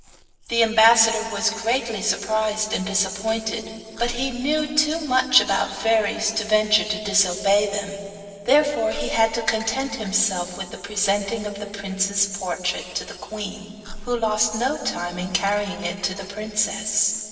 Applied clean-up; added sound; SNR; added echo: neural separator model SepFormer DNS4.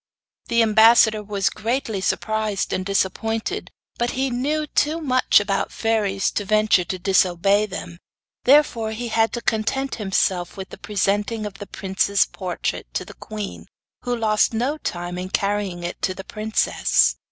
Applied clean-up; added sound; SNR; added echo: none; none; none; none.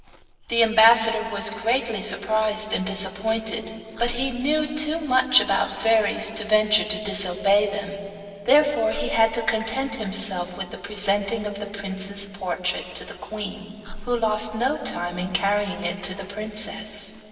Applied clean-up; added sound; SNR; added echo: none; Chewing, mastication; 20 dB; reverberation time 2.6 s.